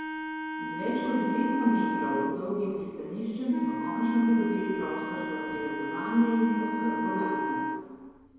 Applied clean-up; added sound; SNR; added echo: none; Wind instrument, woodwind instrument; 4 dB; reverberation time 2.2 s.